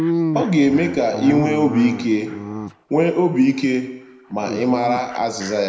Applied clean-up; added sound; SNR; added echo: none; Dog; 9 dB; reverberation time 0.7 s.